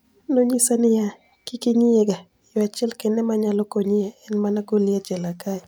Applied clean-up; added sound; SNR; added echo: none; none; none; none.